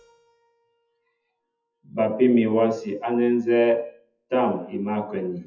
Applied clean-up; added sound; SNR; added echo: classical method WPE with log-MMSE.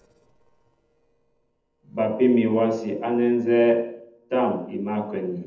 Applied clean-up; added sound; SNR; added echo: neural separator model SepFormer DNS4.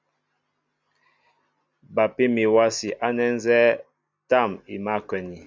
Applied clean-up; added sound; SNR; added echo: none; none; none; none.